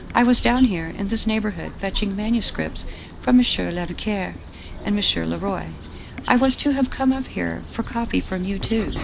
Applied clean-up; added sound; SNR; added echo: none; Bird vocalization, bird call, bird song; 14 dB; none.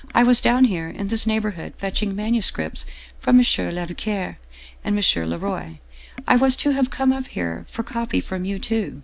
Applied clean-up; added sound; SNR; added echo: none; none; none; none.